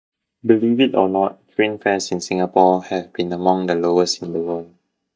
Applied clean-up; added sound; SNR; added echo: neural mask model DeepFilterNet 3.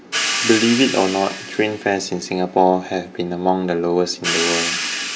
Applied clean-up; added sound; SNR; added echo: none; Hi-hat; 6 dB; reverberation time 0.3 s.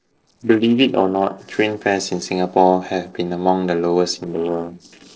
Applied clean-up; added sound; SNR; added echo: neural separator model SepFormer DNS4.